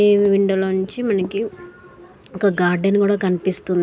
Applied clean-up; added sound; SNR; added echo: none; none; none; none.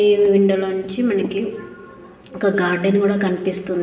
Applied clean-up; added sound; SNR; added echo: none; none; none; reverberation time 2.9 s.